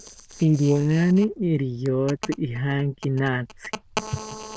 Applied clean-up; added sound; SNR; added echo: neural diffusion model UNIVERSE++.